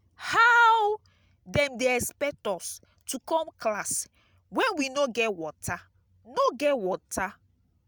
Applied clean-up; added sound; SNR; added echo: none; none; none; none.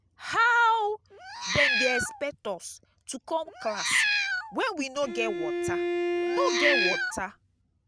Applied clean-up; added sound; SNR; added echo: none; Bowed string instrument + Meow; -1 dB; none.